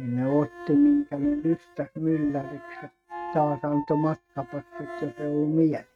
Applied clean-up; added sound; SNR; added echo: neural mask model RNNoise.